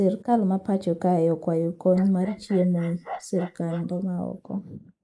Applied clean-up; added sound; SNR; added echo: neural mask model Resemble Enhance denoiser.